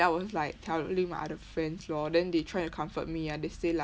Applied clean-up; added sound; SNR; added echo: none; none; none; none.